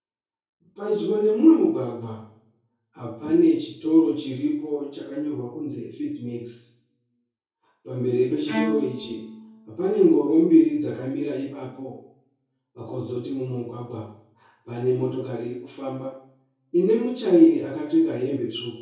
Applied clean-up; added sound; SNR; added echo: none; Bowed string instrument; 11 dB; reverberation time 0.6 s.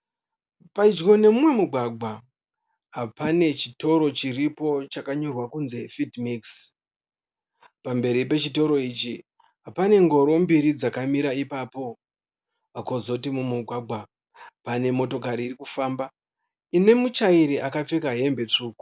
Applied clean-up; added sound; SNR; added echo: none; none; none; none.